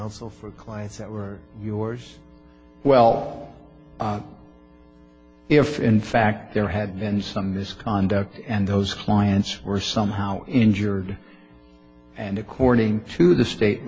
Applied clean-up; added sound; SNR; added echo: none; none; none; none.